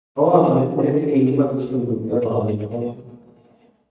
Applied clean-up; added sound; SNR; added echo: neural mask model DeepFilterNet 3.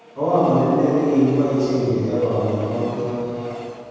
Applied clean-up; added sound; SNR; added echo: none; Train; 19 dB; reverberation time 2.1 s.